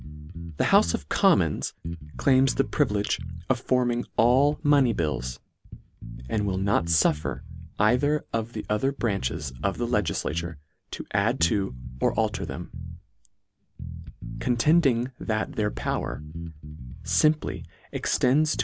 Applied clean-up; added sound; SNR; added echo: none; Bass guitar; 10 dB; none.